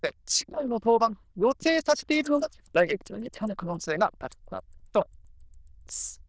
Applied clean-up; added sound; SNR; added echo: neural diffusion model UNIVERSE++.